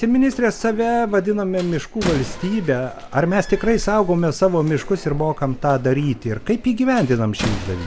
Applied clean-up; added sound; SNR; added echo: none; Slam; 13 dB; none.